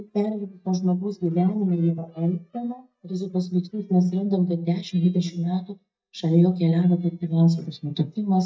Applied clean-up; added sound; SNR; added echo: neural mask model DeepFilterNet 3.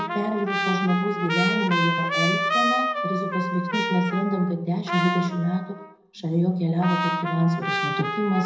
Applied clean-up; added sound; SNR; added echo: none; Trumpet; 2 dB; reverberation time 0.7 s.